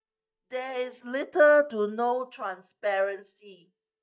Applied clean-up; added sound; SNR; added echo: neural mask model DeepFilterNet 3.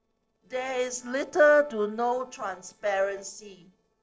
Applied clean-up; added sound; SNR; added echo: neural separator model SepFormer DNS4.